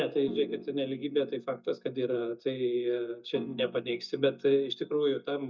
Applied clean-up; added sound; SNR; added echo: neural mask model DeepFilterNet 3.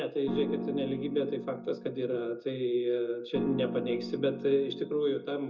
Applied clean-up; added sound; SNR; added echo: none; Piano; 7 dB; reverberation time 0.2 s.